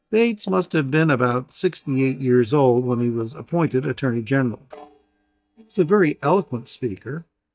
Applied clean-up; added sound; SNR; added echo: neural mask model DeepFilterNet 3.